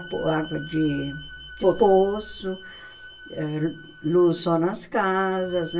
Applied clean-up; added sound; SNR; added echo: none; Bowed string instrument; 18 dB; reverberation time 0.1 s.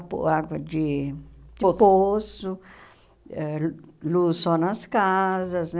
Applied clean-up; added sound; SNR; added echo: none; none; none; none.